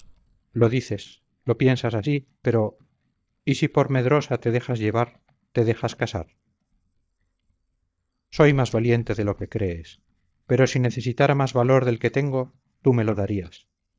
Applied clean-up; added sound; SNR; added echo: neural mask model DeepFilterNet 3.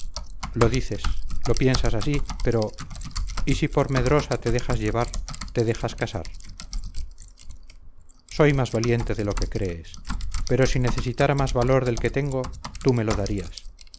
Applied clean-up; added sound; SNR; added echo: none; Typing; 2 dB; none.